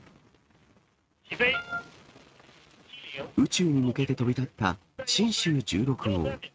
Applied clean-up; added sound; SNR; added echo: neural mask model RNNoise.